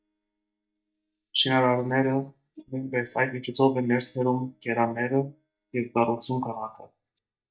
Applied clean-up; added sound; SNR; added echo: neural mask model DeepFilterNet 3.